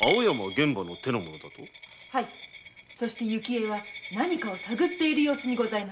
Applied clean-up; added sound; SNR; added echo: none; Coin (dropping); 9 dB; none.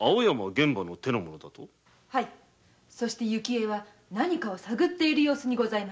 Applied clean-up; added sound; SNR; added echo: none; none; none; none.